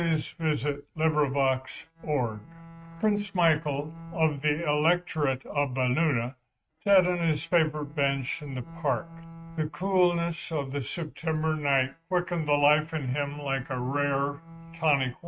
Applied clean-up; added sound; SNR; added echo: neural mask model RNNoise.